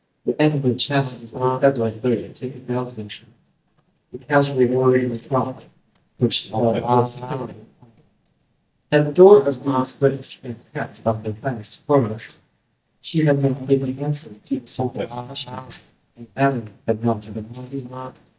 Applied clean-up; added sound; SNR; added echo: neural mask model DeepFilterNet 3.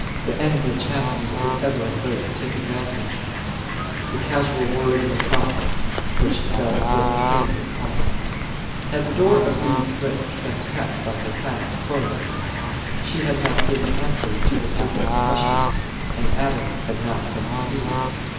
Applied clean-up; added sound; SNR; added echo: none; Bird / Fowl; -3 dB; reverberation time 1.0 s.